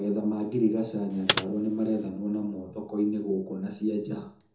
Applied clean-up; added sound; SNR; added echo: none; Computer keyboard; 0 dB; reverberation time 0.5 s.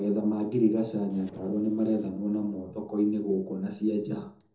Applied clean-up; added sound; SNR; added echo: neural separator model SepFormer DNS4.